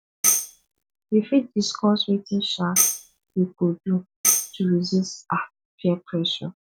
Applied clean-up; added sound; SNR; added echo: none; Tambourine; 2 dB; none.